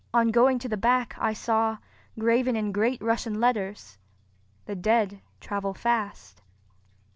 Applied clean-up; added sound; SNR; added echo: none; none; none; none.